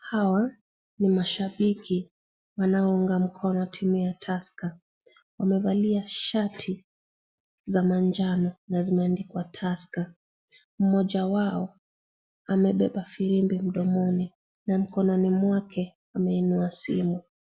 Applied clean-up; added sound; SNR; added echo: none; none; none; none.